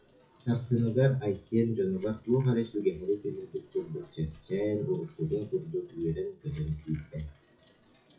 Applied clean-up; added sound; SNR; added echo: classical method WPE with log-MMSE.